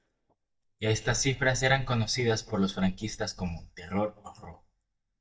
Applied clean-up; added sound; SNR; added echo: neural mask model DeepFilterNet 3.